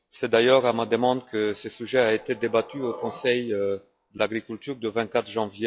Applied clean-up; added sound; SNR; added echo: classical method log-MMSE.